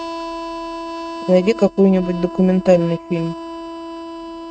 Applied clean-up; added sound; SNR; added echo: neural mask model RNNoise.